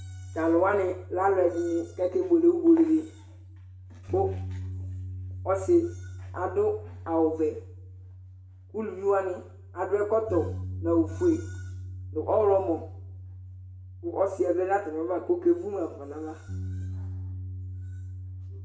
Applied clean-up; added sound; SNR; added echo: none; Bass guitar; 11 dB; reverberation time 0.6 s.